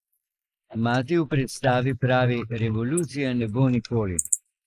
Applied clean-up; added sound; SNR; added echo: neural mask model Resemble Enhance denoiser.